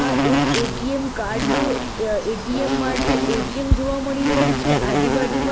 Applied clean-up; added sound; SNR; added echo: none; Insect; -3 dB; none.